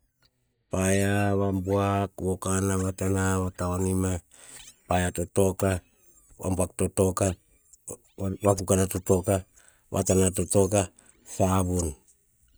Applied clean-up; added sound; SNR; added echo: neural mask model DeepFilterNet 3.